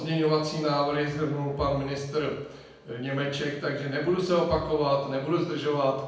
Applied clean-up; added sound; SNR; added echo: none; none; none; reverberation time 0.9 s.